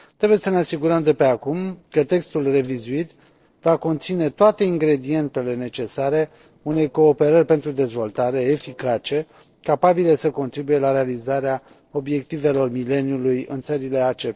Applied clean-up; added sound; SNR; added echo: neural separator model SepFormer DNS4.